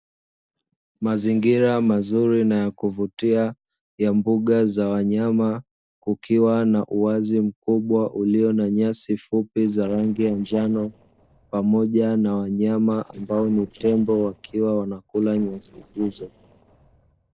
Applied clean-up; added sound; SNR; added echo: neural separator model SepFormer DNS4.